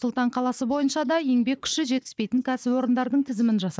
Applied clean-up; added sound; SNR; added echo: neural mask model DeepFilterNet 3.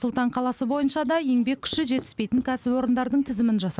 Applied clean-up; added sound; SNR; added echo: neural mask model Resemble Enhance denoiser.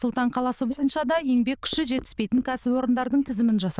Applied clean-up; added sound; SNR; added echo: neural diffusion model UNIVERSE++.